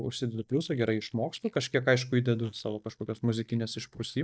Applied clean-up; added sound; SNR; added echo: neural mask model DeepFilterNet 3.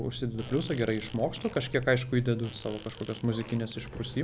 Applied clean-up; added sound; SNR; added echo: none; Bark + Fart; 16 dB; none.